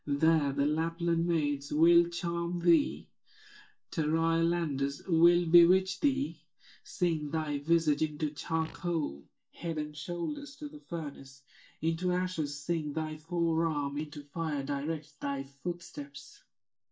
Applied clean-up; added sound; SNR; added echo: neural mask model DeepFilterNet 3.